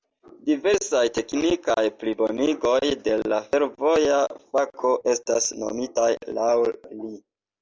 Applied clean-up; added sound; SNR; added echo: none; none; none; none.